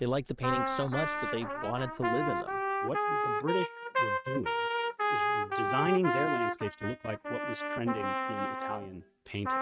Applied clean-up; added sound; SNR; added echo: neural mask model RNNoise.